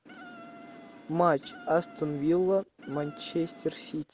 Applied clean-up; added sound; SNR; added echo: none; Insect; 17 dB; none.